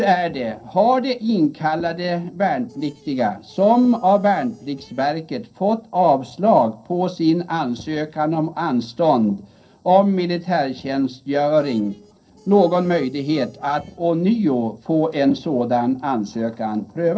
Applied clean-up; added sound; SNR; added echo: neural separator model SepFormer DNS4.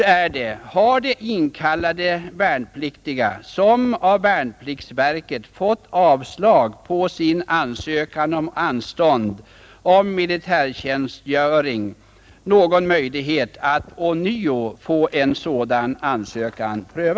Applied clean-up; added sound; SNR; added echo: none; none; none; none.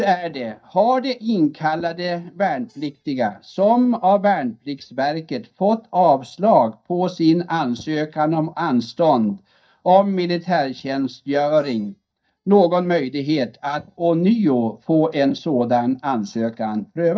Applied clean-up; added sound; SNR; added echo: neural mask model DeepFilterNet 3.